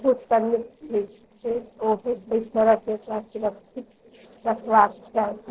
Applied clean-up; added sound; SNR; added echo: neural separator model SepFormer DNS4.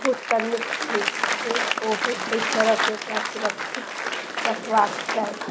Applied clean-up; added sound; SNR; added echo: none; Applause; 0 dB; none.